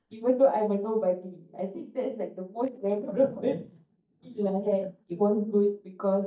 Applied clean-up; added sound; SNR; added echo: neural mask model DeepFilterNet 3.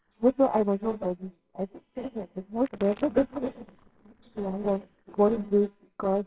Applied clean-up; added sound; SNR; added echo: neural separator model SepFormer WHAMR!.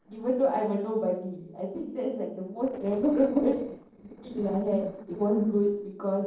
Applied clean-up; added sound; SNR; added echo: neural separator model SepFormer DNS4.